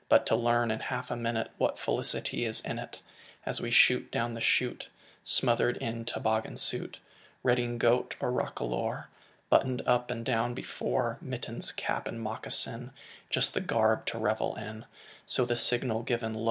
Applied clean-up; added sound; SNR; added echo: none; none; none; none.